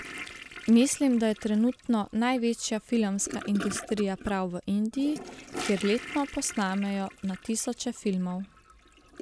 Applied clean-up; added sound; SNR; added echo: none; Toilet flush / Gurgling; 15 dB; none.